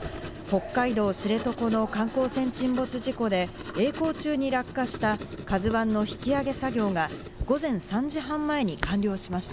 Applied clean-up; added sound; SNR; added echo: none; Writing; 10 dB; none.